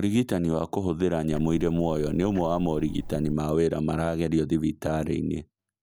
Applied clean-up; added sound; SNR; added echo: none; Tick-tock; 11 dB; none.